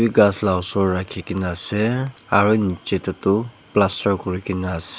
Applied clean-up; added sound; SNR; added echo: none; none; none; none.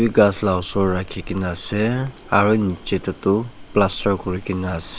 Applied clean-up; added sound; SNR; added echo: none; Wind; 16 dB; none.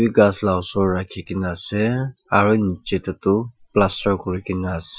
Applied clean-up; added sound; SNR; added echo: classical method Wiener filter.